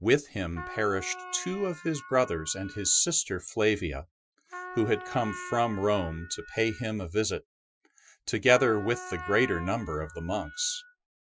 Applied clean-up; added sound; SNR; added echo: classical method Wiener filter.